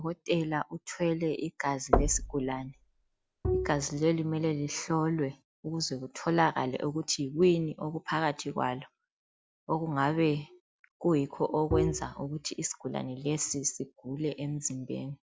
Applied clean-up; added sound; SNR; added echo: none; Bowed string instrument + Knock / Wood; 2 dB; none.